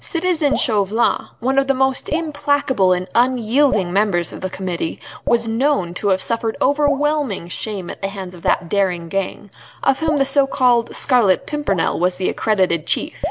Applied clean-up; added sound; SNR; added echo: none; Drip; 13 dB; none.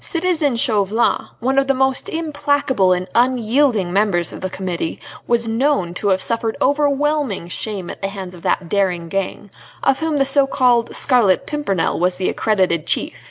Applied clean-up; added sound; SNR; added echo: none; none; none; none.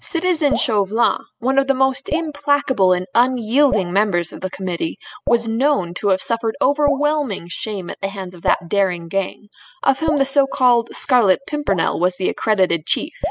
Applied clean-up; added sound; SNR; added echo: classical method spectral subtraction.